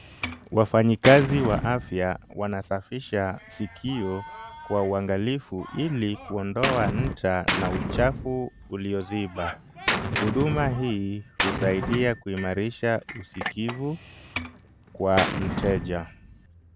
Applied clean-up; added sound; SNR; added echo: none; Gunshot, gunfire; 6 dB; none.